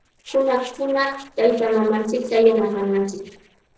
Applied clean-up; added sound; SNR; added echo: neural separator model SepFormer DNS4.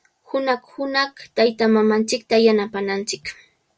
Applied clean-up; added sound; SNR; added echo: none; none; none; none.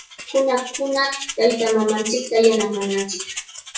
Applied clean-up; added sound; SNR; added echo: classical method WPE with log-MMSE.